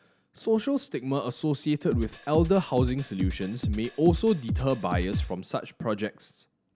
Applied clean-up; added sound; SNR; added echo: none; Drum kit; 3 dB; none.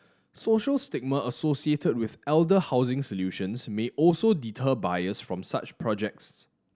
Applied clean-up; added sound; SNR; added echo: none; none; none; none.